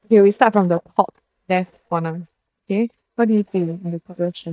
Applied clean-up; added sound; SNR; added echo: neural mask model DeepFilterNet 3.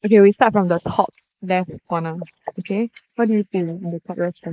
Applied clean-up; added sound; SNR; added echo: neural mask model Resemble Enhance denoiser.